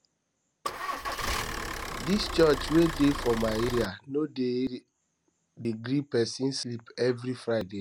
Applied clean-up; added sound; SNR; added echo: none; Idling / Engine starting / Motor vehicle (road); 4 dB; none.